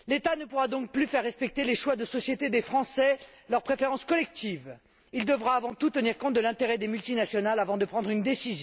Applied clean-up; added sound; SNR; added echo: none; none; none; none.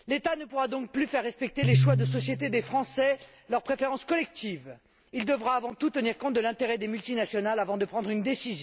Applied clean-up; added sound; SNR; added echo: none; Piano; -2 dB; none.